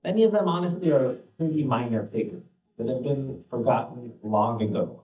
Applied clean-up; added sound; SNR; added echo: neural mask model DeepFilterNet 3.